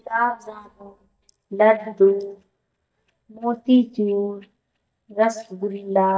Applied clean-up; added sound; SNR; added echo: neural mask model DeepFilterNet 3.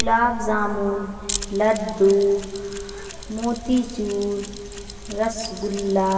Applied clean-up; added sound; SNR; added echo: none; Mechanisms; 13 dB; reverberation time 2.2 s.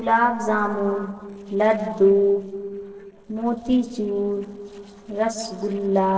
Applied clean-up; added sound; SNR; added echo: neural separator model SepFormer DNS4.